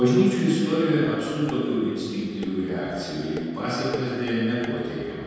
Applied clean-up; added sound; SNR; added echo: none; Dishes, pots, and pans; 17 dB; reverberation time 2.1 s.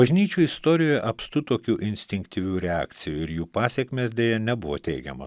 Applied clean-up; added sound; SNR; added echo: none; none; none; none.